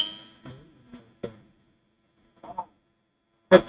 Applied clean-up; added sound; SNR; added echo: neural mask model RNNoise.